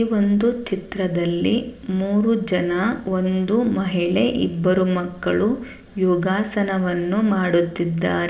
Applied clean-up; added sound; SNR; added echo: none; none; none; reverberation time 1.5 s.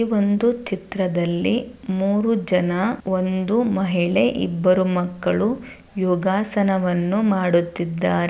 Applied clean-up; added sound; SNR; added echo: none; none; none; none.